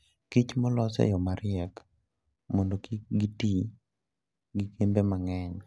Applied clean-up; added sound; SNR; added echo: none; none; none; none.